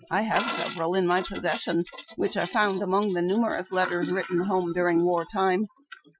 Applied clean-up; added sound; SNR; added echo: classical method Wiener filter.